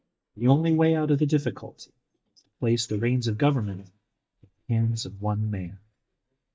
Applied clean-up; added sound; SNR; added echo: neural mask model DeepFilterNet 3.